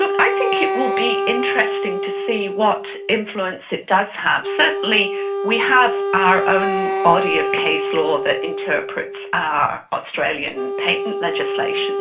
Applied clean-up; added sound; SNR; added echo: none; Wind instrument, woodwind instrument; 3 dB; reverberation time 0.3 s.